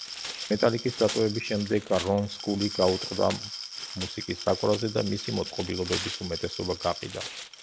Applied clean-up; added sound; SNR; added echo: none; Glass + Tearing; 9 dB; none.